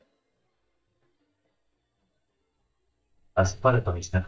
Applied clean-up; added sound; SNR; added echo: neural mask model DeepFilterNet 3.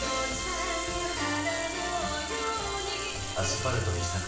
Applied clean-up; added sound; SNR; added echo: none; Sink (filling or washing) / Water tap, faucet; 9 dB; reverberation time 0.5 s.